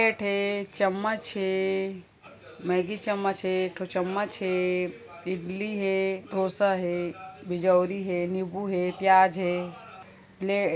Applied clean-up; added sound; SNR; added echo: none; none; none; none.